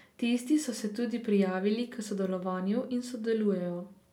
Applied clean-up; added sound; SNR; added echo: none; none; none; none.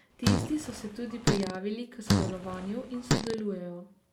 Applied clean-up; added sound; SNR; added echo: none; Fart; -4 dB; none.